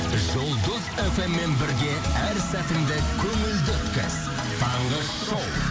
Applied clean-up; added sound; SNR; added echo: none; Wind instrument, woodwind instrument; 17 dB; none.